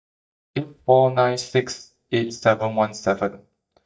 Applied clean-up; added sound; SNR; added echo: neural mask model DeepFilterNet 3.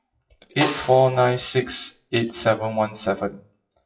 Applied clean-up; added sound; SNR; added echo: classical method WPE with log-MMSE.